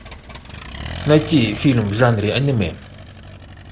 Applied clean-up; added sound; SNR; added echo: none; Accelerating, revving, vroom; 14 dB; none.